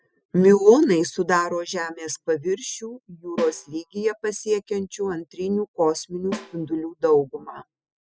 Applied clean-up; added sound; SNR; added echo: classical method spectral subtraction.